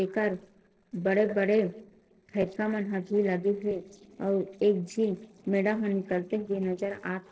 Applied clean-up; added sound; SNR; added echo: neural separator model SepFormer DNS4.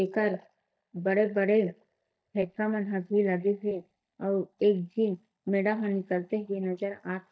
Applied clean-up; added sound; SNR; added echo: neural mask model DeepFilterNet 3.